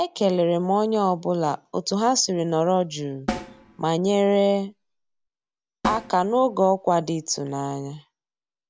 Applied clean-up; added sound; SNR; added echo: none; Snare drum; 13 dB; none.